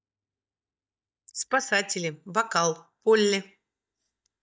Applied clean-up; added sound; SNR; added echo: neural mask model DeepFilterNet 3.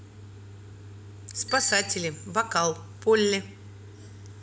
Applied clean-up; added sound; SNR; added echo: none; Bicycle bell; 14 dB; none.